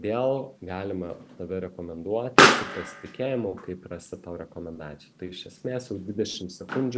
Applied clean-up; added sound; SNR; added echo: none; Explosion; -3 dB; none.